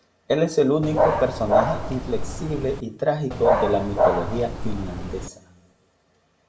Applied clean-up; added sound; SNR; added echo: none; Dog; -2 dB; reverberation time 0.5 s.